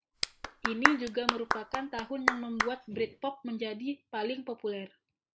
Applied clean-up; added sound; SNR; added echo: none; Clapping; -2 dB; none.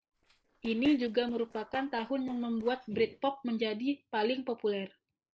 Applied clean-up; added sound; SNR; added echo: neural separator model SepFormer DNS4.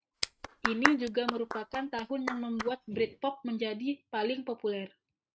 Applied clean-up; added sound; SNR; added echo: neural mask model RNNoise.